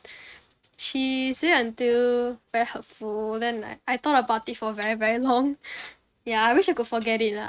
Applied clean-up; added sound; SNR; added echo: neural mask model RNNoise.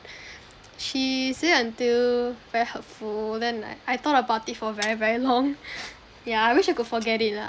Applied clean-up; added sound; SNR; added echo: none; Glass; 19 dB; none.